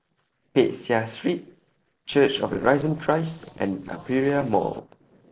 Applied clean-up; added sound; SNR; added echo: neural separator model SepFormer DNS4.